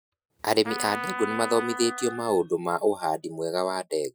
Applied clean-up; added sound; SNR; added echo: classical method Wiener filter.